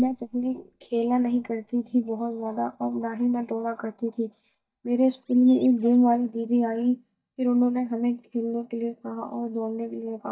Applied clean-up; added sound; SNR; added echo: neural mask model DeepFilterNet 3.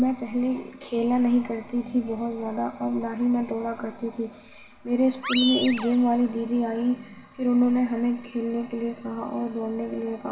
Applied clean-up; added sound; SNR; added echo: none; Animal; 7 dB; reverberation time 0.7 s.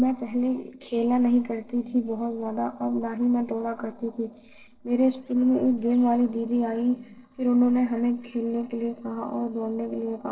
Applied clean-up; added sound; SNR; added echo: neural separator model SepFormer DNS4.